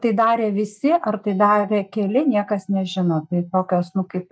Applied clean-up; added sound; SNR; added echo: neural mask model DeepFilterNet 3.